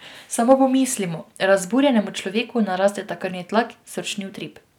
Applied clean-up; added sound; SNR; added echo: none; none; none; none.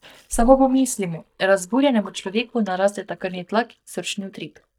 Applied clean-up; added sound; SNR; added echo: neural mask model DeepFilterNet 3.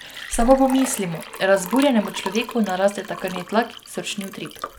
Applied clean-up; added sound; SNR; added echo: none; Liquid; 11 dB; none.